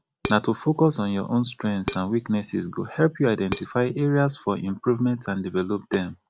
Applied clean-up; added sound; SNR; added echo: none; Dishes, pots, and pans; 11 dB; none.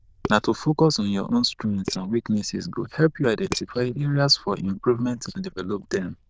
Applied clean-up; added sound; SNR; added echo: neural diffusion model UNIVERSE++.